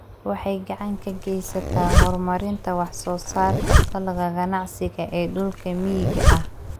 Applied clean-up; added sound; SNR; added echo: none; Zipper (clothing); -3 dB; none.